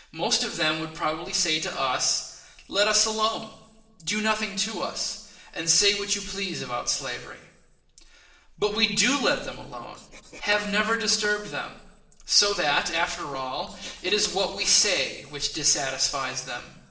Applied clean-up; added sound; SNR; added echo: neural separator model SepFormer DNS4.